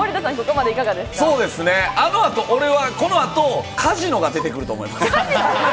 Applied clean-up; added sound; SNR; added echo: none; Clock; 14 dB; none.